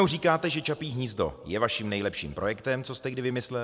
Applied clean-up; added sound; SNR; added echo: none; none; none; none.